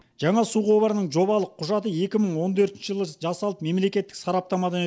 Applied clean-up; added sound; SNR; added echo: none; none; none; none.